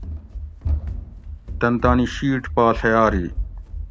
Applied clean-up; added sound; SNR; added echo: none; Run; 6 dB; none.